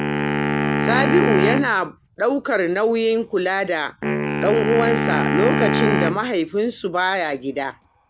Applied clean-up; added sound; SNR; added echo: none; Wind instrument, woodwind instrument; 2 dB; none.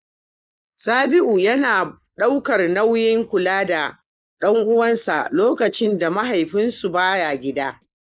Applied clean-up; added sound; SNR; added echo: neural mask model Resemble Enhance denoiser.